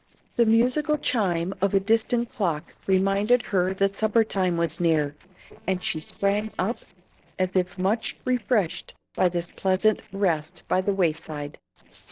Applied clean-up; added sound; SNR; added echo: neural separator model SepFormer DNS4.